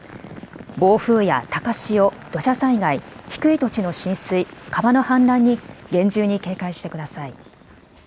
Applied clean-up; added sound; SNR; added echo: none; none; none; none.